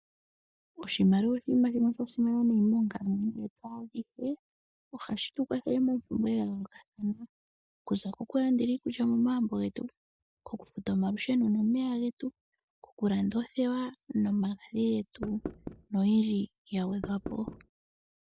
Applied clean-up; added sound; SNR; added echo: neural mask model DeepFilterNet 3.